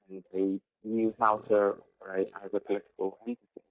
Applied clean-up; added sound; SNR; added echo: neural mask model DeepFilterNet 3.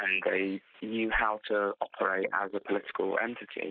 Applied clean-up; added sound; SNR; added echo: neural mask model Resemble Enhance denoiser.